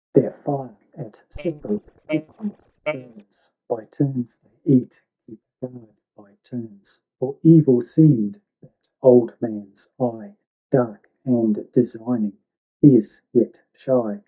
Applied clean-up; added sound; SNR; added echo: neural mask model DeepFilterNet 3.